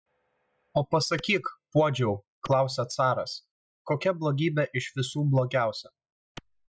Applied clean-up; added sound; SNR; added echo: classical method spectral subtraction.